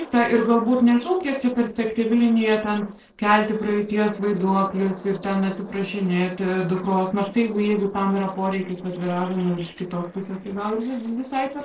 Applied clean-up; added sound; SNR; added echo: neural separator model SepFormer DNS4.